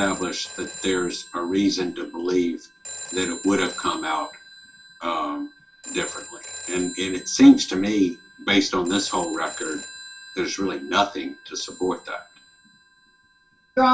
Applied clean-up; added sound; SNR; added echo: none; Telephone; 15 dB; reverberation time 0.2 s.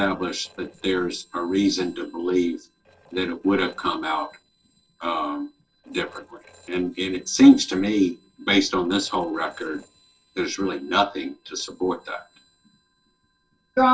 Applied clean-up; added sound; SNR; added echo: neural separator model SepFormer DNS4.